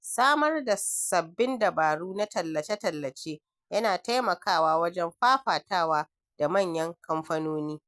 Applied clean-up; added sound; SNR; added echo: none; none; none; none.